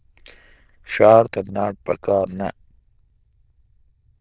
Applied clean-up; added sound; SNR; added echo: neural diffusion model UNIVERSE++.